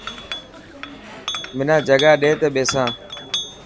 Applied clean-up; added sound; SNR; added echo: none; Chink, clink; 10 dB; none.